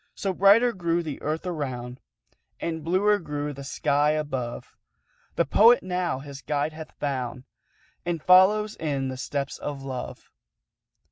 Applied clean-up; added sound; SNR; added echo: none; none; none; none.